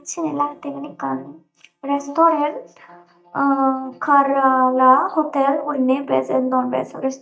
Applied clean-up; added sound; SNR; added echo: neural mask model DeepFilterNet 3.